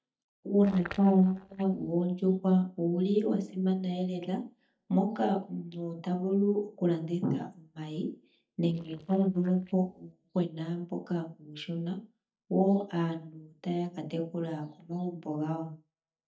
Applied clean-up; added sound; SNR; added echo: neural mask model DeepFilterNet 3.